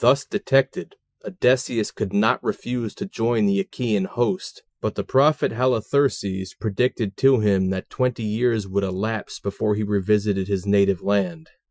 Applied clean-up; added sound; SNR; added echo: classical method Wiener filter.